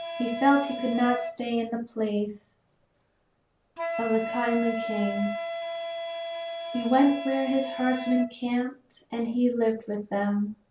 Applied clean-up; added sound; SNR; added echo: none; Wind instrument, woodwind instrument; 8 dB; none.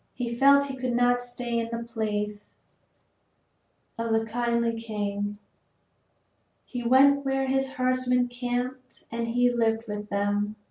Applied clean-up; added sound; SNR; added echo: none; none; none; none.